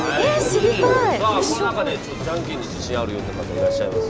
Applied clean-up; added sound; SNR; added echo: none; Subway, metro, underground; 3 dB; none.